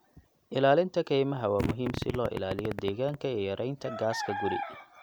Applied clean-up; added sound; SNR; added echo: none; Fart; 6 dB; none.